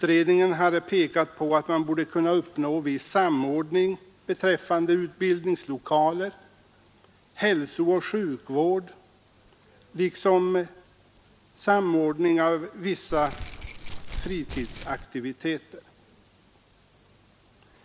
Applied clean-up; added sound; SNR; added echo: none; Keys jangling; 9 dB; none.